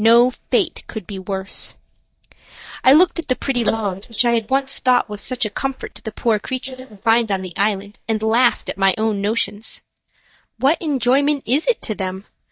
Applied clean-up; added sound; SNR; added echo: neural mask model DeepFilterNet 3.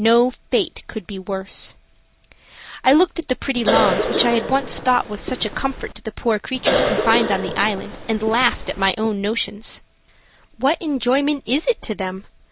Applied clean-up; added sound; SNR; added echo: none; Cough; 2 dB; none.